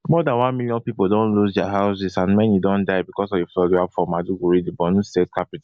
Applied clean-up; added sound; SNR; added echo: none; none; none; none.